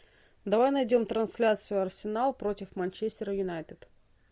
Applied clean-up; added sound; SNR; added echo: none; none; none; none.